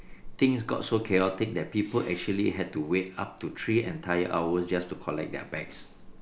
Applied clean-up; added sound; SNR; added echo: none; Meow / Purr; 18 dB; none.